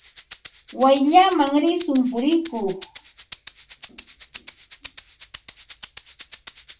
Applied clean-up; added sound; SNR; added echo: none; Rattle (instrument); 6 dB; reverberation time 0.2 s.